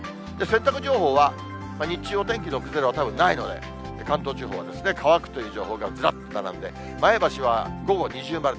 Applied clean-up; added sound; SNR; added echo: none; none; none; none.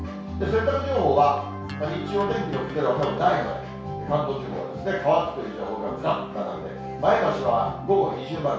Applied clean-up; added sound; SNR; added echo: none; Electric guitar; 18 dB; reverberation time 0.6 s.